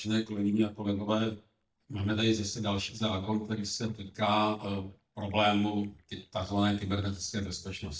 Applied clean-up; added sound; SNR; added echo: neural mask model DeepFilterNet 3.